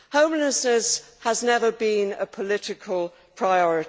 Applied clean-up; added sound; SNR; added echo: none; none; none; none.